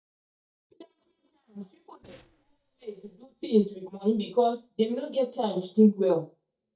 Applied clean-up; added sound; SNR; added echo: neural mask model DeepFilterNet 3.